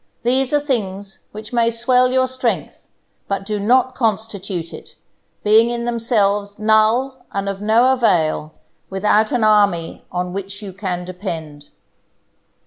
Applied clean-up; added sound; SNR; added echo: none; none; none; none.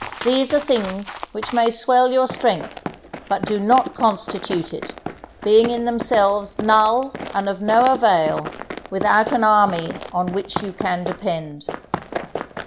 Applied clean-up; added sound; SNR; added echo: none; Run; 12 dB; none.